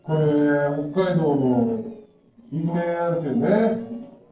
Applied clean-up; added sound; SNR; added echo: neural separator model SepFormer DNS4.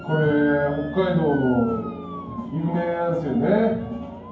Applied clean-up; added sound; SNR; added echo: none; Motor vehicle (road) / Siren; 16 dB; reverberation time 0.9 s.